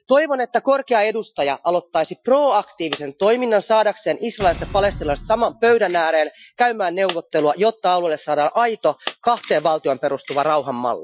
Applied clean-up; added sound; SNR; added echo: classical method Wiener filter.